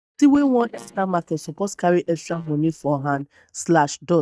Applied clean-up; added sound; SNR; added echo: neural mask model DeepFilterNet 3.